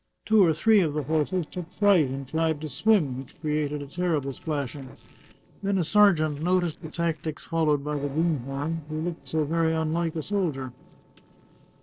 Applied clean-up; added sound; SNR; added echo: neural separator model SepFormer DNS4.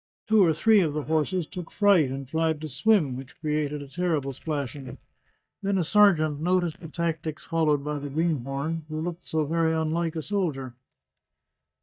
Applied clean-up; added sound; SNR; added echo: neural mask model DeepFilterNet 3.